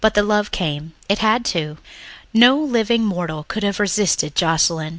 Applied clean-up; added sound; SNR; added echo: none; none; none; none.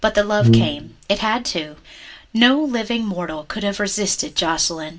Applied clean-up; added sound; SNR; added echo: none; Brass instrument; -5 dB; reverberation time 0.2 s.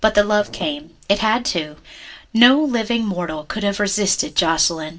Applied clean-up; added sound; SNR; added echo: neural separator model SepFormer DNS4.